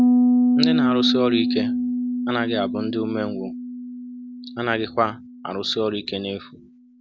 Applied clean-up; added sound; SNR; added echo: none; Piano; -3 dB; none.